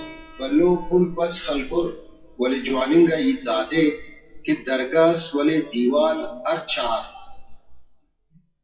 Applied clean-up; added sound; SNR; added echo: classical method WPE with log-MMSE.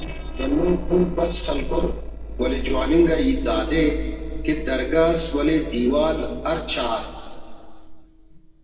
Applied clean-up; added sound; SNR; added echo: neural separator model SepFormer DNS4.